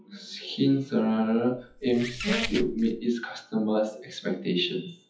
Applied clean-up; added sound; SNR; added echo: classical method WPE with log-MMSE.